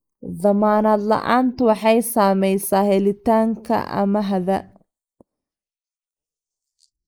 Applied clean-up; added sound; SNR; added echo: neural mask model Resemble Enhance denoiser.